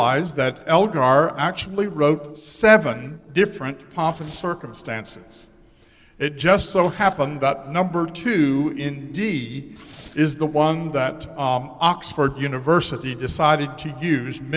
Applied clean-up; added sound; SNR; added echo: neural separator model SepFormer DNS4.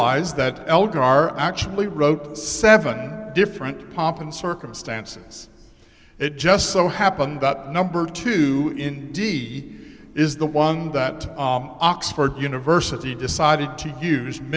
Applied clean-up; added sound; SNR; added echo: none; none; none; none.